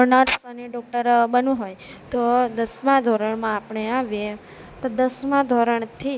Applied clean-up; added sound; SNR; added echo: none; none; none; none.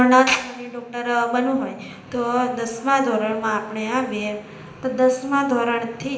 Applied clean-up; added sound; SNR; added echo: none; none; none; reverberation time 0.8 s.